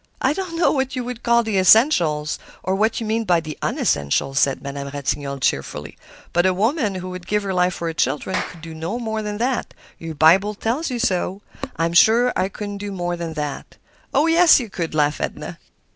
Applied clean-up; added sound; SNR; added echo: none; Clapping; 12 dB; none.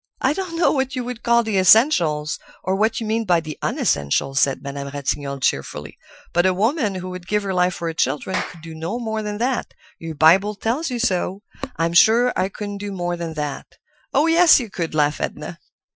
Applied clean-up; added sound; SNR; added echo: classical method Wiener filter.